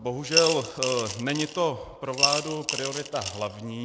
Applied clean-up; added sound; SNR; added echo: none; Coin (dropping) / Glass; 2 dB; none.